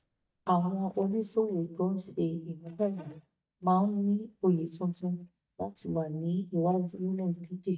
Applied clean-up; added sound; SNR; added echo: neural mask model DeepFilterNet 3.